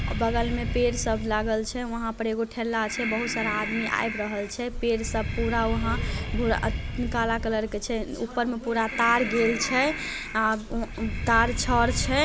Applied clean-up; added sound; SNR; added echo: none; Breathing; 5 dB; none.